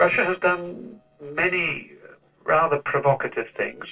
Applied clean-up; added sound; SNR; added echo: neural separator model SepFormer DNS4.